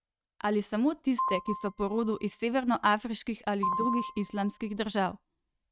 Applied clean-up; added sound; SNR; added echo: neural mask model RNNoise.